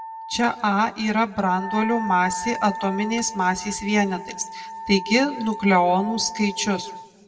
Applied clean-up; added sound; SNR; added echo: none; Wind instrument, woodwind instrument; 11 dB; reverberation time 1.1 s.